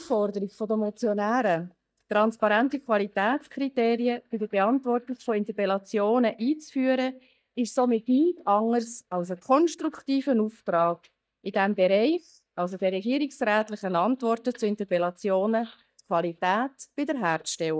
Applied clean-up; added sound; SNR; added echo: neural mask model DeepFilterNet 3.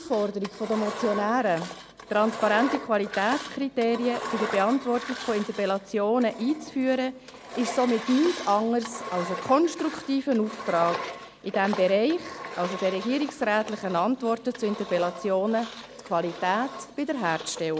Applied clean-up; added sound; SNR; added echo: none; Engine; 11 dB; none.